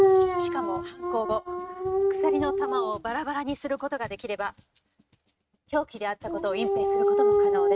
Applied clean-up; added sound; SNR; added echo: neural mask model RNNoise.